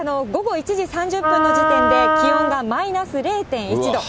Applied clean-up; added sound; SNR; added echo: none; Wind instrument, woodwind instrument; -3 dB; none.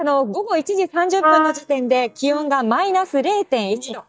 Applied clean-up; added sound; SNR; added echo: neural mask model DeepFilterNet 3.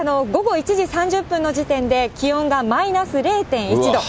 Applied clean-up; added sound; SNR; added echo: none; none; none; none.